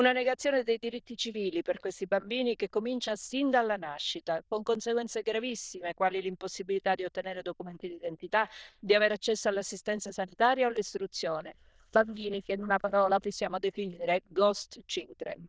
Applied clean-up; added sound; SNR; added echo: neural diffusion model UNIVERSE++.